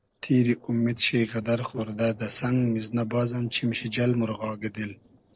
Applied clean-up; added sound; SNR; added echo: neural separator model SepFormer DNS4.